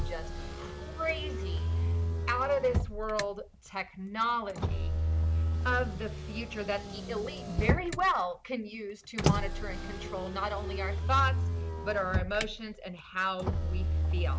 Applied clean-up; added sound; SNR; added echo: none; Motor vehicle (road); -2 dB; none.